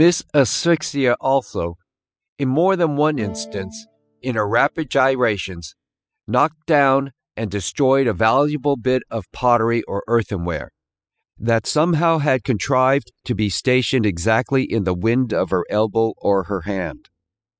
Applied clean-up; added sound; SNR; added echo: classical method spectral subtraction.